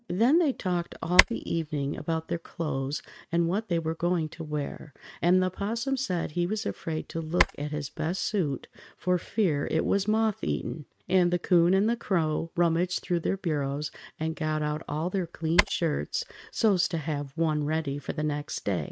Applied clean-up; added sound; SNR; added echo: neural mask model RNNoise.